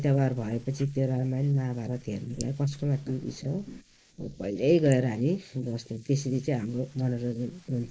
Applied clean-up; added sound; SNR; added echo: neural mask model Resemble Enhance denoiser.